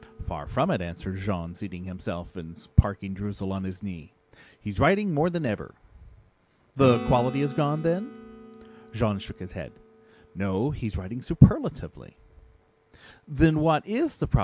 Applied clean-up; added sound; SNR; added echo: none; Acoustic guitar / Strum; 17 dB; none.